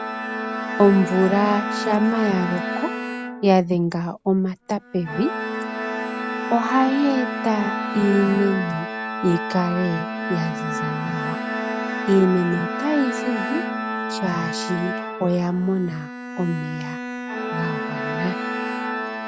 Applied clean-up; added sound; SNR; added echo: none; Bowed string instrument + Organ; 5 dB; none.